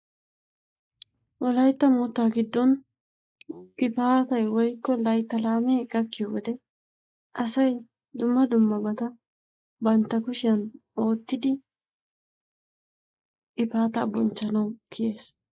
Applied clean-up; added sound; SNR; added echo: neural mask model Resemble Enhance denoiser.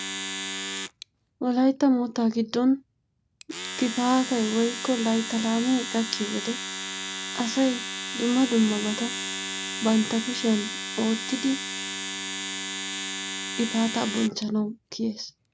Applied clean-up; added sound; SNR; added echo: none; Domestic sounds, home sounds; 7 dB; none.